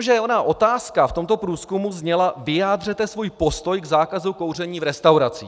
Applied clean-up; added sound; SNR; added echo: none; none; none; none.